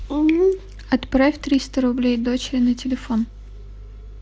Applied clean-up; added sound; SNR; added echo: none; none; none; none.